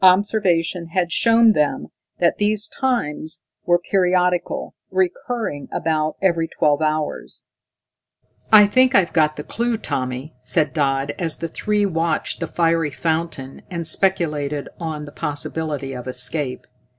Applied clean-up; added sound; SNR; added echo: none; none; none; none.